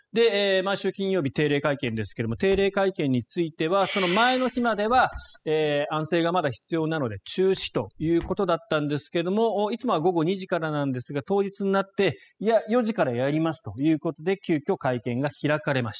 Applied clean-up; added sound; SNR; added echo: classical method spectral subtraction.